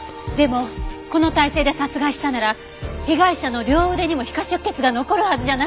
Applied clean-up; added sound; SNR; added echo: none; Bass drum; 10 dB; none.